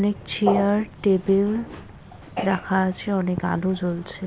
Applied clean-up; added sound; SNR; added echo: none; none; none; none.